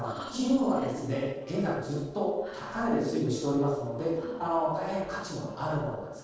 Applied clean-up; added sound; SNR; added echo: neural separator model SepFormer DNS4.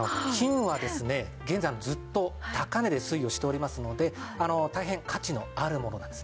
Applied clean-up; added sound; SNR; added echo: none; none; none; none.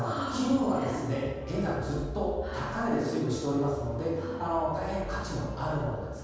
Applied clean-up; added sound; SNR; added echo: none; Zipper (clothing); 14 dB; reverberation time 1.2 s.